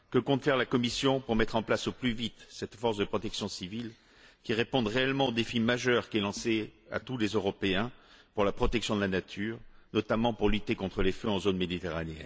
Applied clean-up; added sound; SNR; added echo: none; none; none; none.